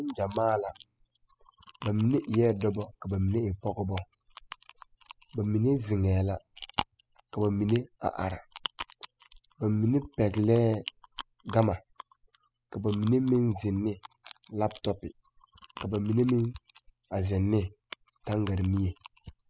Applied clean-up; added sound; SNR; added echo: classical method spectral subtraction.